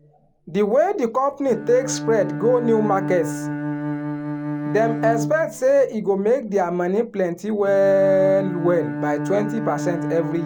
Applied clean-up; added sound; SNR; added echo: none; Bowed string instrument; 7 dB; none.